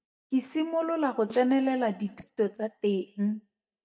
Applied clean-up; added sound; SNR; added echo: neural mask model DeepFilterNet 3.